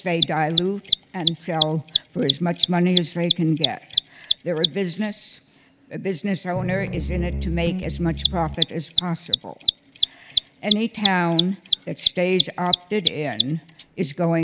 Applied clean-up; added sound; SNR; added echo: none; Mechanisms + Piano; 1 dB; none.